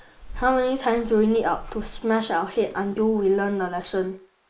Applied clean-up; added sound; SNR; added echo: neural mask model Resemble Enhance denoiser.